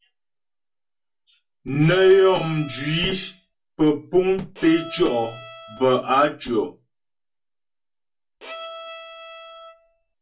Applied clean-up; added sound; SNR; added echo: none; Bowed string instrument; 16 dB; reverberation time 0.2 s.